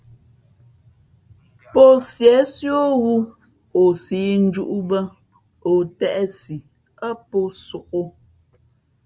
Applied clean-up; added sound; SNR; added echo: none; none; none; none.